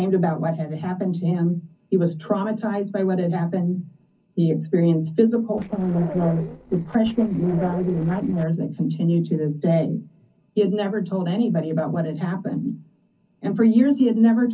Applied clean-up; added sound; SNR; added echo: neural separator model SepFormer DNS4.